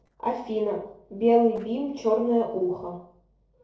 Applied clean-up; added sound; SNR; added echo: neural separator model SepFormer DNS4.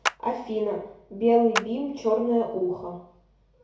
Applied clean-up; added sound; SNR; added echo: none; Clapping; 9 dB; reverberation time 0.6 s.